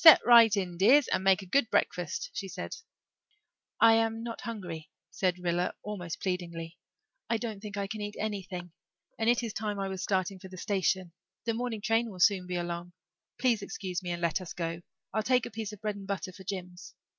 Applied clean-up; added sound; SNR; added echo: none; none; none; none.